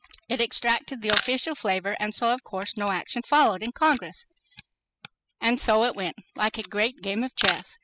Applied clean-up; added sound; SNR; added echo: classical method spectral subtraction.